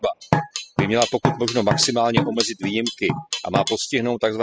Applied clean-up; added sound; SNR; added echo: classical method spectral subtraction.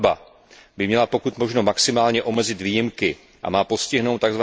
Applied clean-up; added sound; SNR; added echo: none; none; none; none.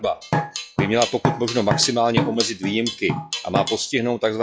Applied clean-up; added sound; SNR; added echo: classical method log-MMSE.